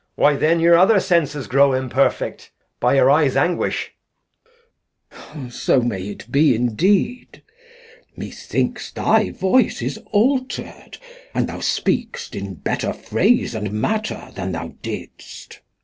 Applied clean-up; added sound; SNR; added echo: none; none; none; none.